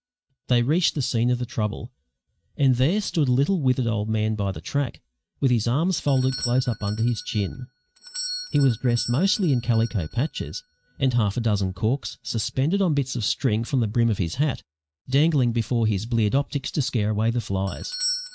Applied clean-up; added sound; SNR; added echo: neural mask model RNNoise.